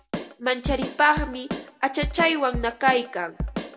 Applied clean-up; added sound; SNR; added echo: none; Drum kit; 8 dB; reverberation time 1.9 s.